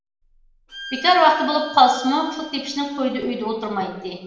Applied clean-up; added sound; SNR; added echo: none; Bowed string instrument; 17 dB; reverberation time 1.0 s.